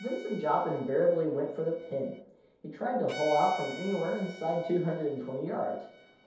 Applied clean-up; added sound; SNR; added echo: none; Bowed string instrument; 18 dB; reverberation time 0.8 s.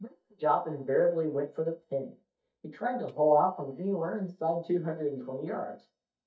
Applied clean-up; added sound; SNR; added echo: neural mask model DeepFilterNet 3.